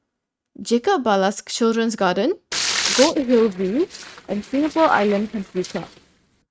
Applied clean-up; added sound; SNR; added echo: neural mask model RNNoise.